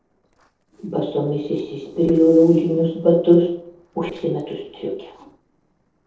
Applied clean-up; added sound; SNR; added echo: neural separator model SepFormer DNS4.